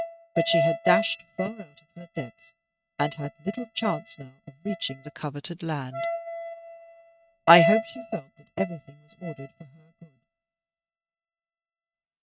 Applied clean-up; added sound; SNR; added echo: neural mask model RNNoise.